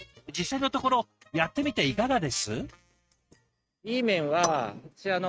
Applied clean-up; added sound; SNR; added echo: neural mask model RNNoise.